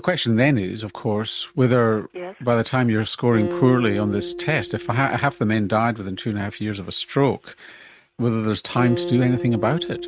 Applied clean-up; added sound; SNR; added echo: neural mask model RNNoise.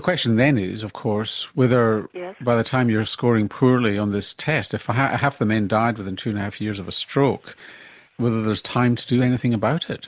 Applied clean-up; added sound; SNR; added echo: none; none; none; none.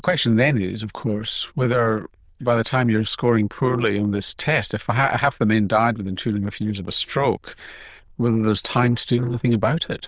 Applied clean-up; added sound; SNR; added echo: neural diffusion model UNIVERSE++.